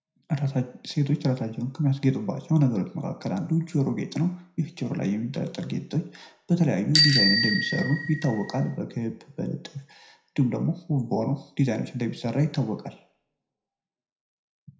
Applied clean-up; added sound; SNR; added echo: none; Bicycle bell; 0 dB; reverberation time 0.4 s.